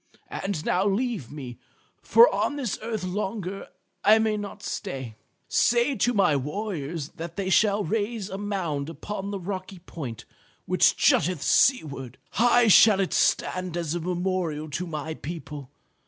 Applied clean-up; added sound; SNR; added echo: none; none; none; none.